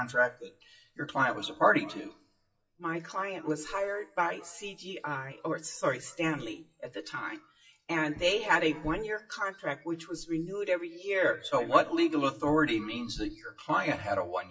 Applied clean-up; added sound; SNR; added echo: classical method WPE with log-MMSE.